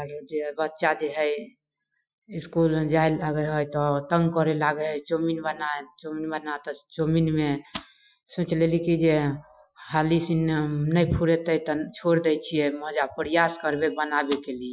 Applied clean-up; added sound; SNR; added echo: classical method Wiener filter.